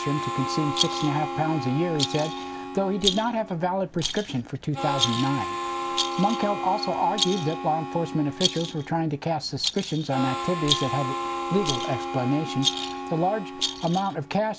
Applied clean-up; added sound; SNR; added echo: none; Rattle + Harmonica; 3 dB; none.